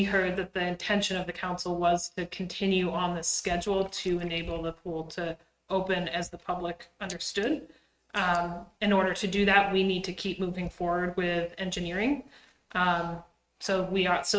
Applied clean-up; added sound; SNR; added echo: neural mask model RNNoise.